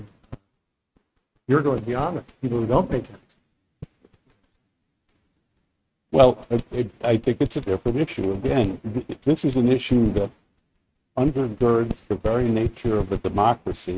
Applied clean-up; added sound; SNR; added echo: neural mask model RNNoise.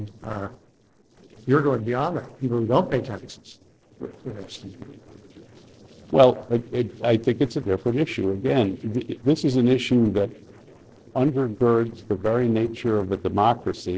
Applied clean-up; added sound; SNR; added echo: neural separator model SepFormer DNS4.